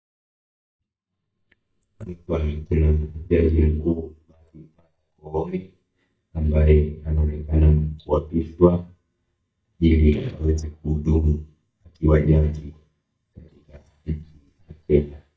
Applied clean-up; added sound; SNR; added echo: neural mask model DeepFilterNet 3.